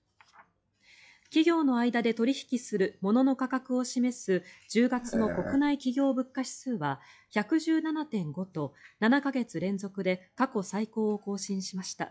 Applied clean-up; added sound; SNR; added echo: classical method log-MMSE.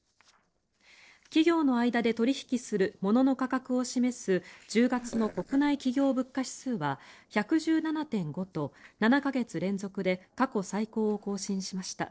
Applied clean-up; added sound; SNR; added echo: neural separator model SepFormer DNS4.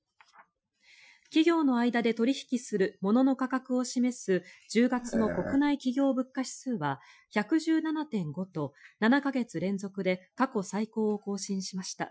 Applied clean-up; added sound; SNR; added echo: classical method Wiener filter.